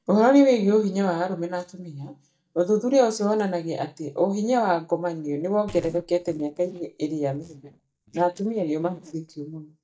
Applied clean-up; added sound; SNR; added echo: neural mask model DeepFilterNet 3.